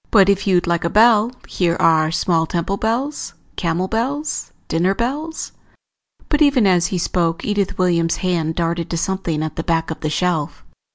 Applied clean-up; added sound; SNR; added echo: none; none; none; none.